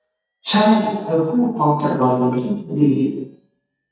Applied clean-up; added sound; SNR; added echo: neural mask model DeepFilterNet 3.